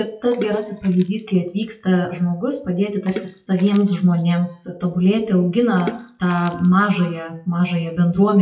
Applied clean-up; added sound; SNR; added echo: classical method WPE with log-MMSE.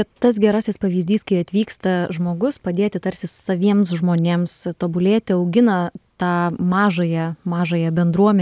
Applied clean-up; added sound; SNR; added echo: none; none; none; none.